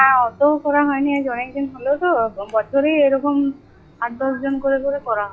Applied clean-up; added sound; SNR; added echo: classical method log-MMSE.